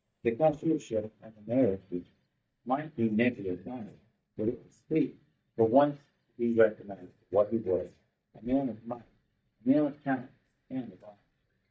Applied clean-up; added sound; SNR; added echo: neural mask model DeepFilterNet 3.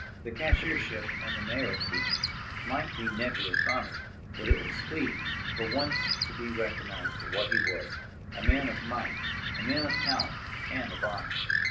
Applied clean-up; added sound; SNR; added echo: none; Bird; -4 dB; reverberation time 0.3 s.